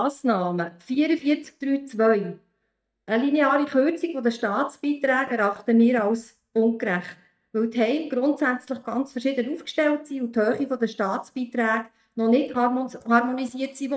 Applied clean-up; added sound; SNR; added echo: neural mask model DeepFilterNet 3.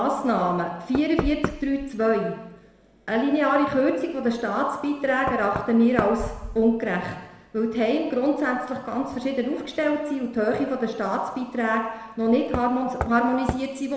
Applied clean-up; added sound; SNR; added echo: none; Knock; 13 dB; reverberation time 1.0 s.